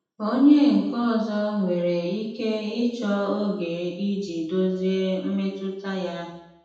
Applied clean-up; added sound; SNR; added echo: none; none; none; reverberation time 0.8 s.